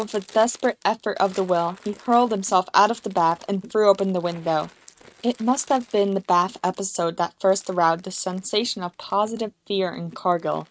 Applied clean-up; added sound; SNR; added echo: neural mask model RNNoise.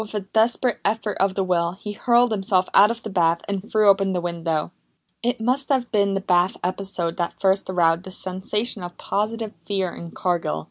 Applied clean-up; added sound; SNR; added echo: none; none; none; none.